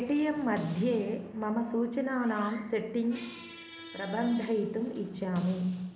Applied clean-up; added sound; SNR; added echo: none; Squeak; 19 dB; none.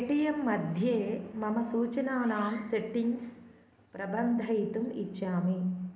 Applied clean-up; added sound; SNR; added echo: none; none; none; none.